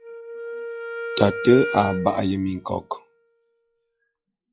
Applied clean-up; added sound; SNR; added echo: classical method log-MMSE.